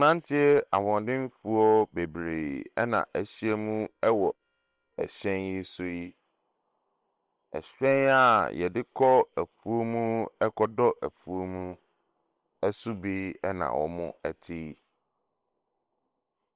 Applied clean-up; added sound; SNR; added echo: neural separator model SepFormer WHAM!.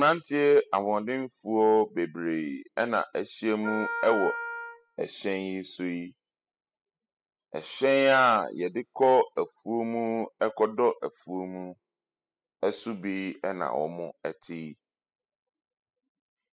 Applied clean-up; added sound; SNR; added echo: classical method spectral subtraction.